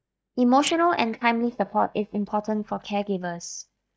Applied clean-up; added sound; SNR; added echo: neural mask model DeepFilterNet 3.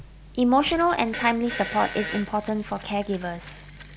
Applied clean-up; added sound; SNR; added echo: none; Fart + Mechanisms; 11 dB; none.